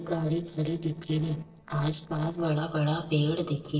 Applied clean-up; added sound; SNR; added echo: neural separator model SepFormer DNS4.